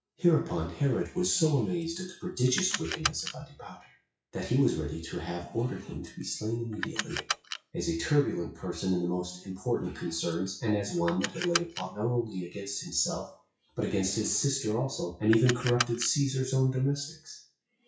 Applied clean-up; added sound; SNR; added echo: classical method WPE with log-MMSE.